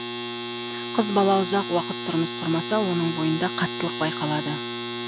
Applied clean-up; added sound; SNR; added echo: none; Domestic sounds, home sounds; 2 dB; none.